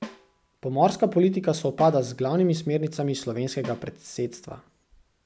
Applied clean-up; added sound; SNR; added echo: none; Snare drum; 20 dB; none.